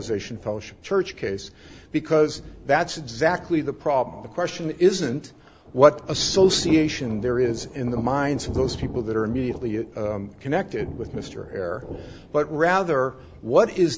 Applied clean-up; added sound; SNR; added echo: none; Thunder / Rain; 14 dB; none.